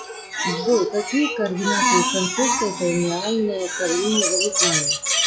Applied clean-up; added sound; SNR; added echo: classical method log-MMSE.